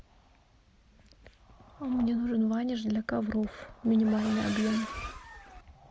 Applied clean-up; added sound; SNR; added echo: none; Accelerating, revving, vroom; 10 dB; none.